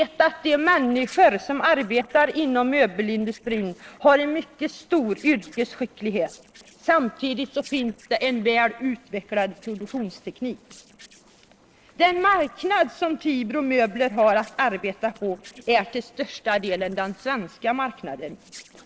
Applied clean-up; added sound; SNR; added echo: neural separator model SepFormer DNS4.